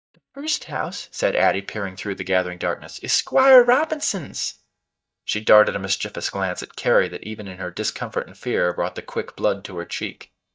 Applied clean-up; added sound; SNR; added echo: neural mask model DeepFilterNet 3.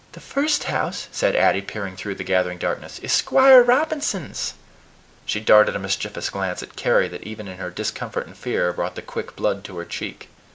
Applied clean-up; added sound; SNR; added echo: none; none; none; none.